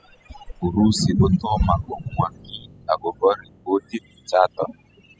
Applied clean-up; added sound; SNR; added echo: classical method spectral subtraction.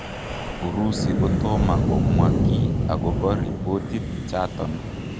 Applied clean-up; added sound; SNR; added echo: none; Wind; -5 dB; none.